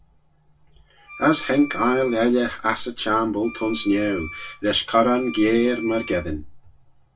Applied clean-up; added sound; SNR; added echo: none; Wind instrument, woodwind instrument; 16 dB; reverberation time 0.2 s.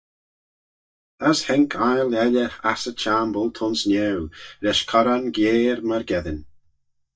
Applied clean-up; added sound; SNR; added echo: neural mask model DeepFilterNet 3.